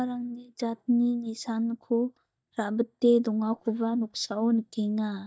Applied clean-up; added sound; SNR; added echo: neural mask model DeepFilterNet 3.